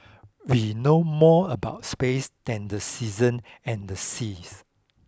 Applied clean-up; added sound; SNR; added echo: none; none; none; none.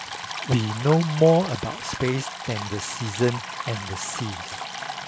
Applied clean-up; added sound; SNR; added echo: none; Stream; 9 dB; none.